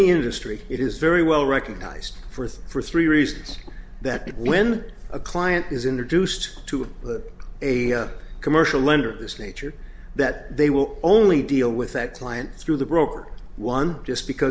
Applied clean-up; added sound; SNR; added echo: none; none; none; none.